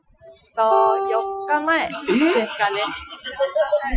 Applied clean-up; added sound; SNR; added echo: classical method Wiener filter.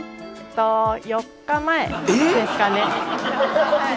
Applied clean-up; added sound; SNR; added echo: none; none; none; none.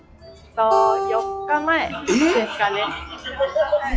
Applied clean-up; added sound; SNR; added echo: classical method log-MMSE.